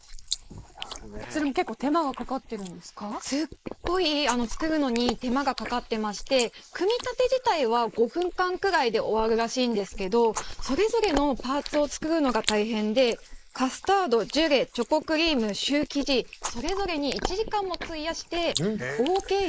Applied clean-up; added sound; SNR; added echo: neural mask model Resemble Enhance denoiser.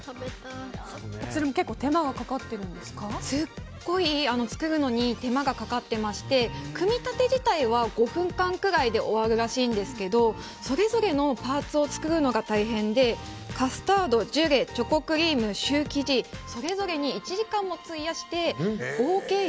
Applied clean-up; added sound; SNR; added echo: none; none; none; none.